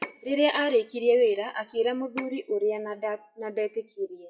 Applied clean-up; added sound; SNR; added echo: classical method WPE with log-MMSE.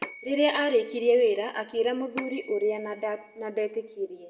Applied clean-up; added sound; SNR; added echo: none; Bell / Telephone; 15 dB; reverberation time 0.6 s.